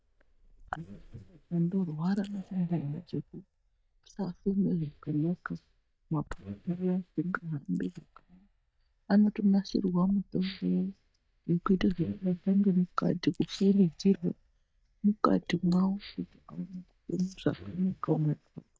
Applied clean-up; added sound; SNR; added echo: neural mask model DeepFilterNet 3.